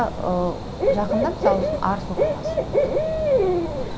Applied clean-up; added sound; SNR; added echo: none; Cricket / Bird; -4 dB; none.